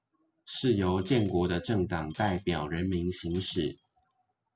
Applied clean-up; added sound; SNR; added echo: none; Shatter; 16 dB; none.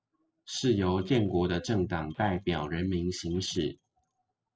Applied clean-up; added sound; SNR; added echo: neural separator model SepFormer DNS4.